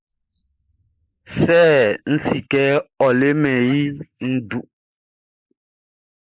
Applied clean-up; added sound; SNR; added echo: neural mask model Resemble Enhance denoiser.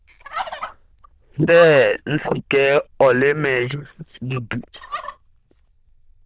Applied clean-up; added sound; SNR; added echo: neural diffusion model UNIVERSE++.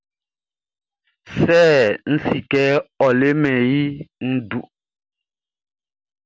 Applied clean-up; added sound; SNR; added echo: none; none; none; none.